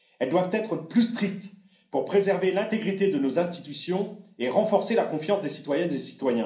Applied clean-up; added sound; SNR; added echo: none; none; none; reverberation time 0.6 s.